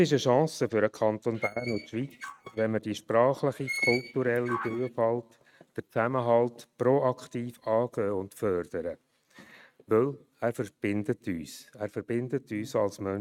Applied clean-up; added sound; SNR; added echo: neural mask model RNNoise.